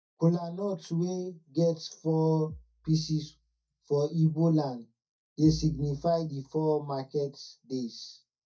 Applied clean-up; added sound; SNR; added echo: neural mask model DeepFilterNet 3.